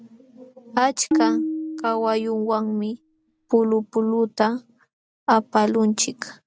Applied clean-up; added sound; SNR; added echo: none; Tabla; 4 dB; none.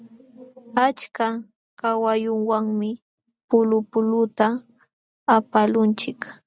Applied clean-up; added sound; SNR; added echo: none; none; none; none.